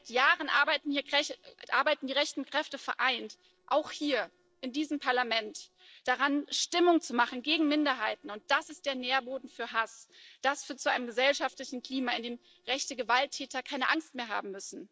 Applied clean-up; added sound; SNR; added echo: neural separator model SepFormer DNS4.